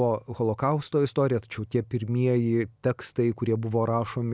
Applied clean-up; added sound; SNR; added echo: none; none; none; none.